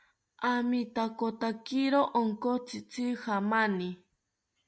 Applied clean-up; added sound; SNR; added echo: none; none; none; none.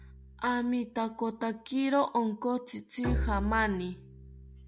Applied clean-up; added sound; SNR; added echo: none; Bowed string instrument; 8 dB; none.